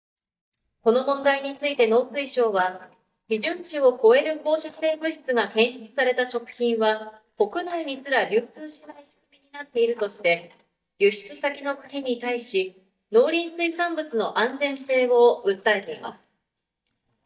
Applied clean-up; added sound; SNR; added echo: neural mask model DeepFilterNet 3.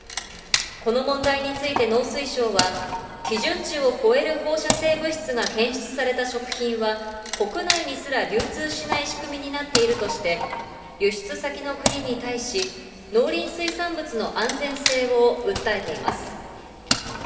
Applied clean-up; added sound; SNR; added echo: none; Wood; 6 dB; reverberation time 2.5 s.